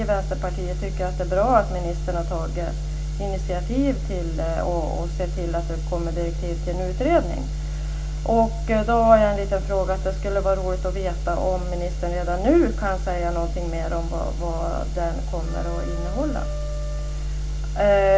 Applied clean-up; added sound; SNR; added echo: none; Wind instrument, woodwind instrument; 18 dB; reverberation time 0.2 s.